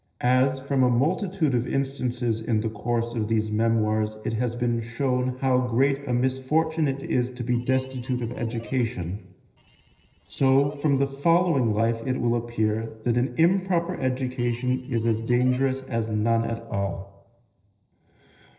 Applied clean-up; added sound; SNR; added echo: neural separator model SepFormer DNS4.